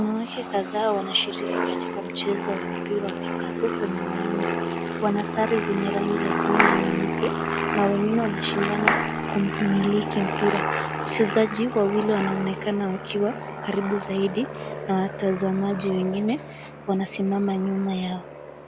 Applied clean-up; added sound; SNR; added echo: none; Clapping + Aircraft; 3 dB; none.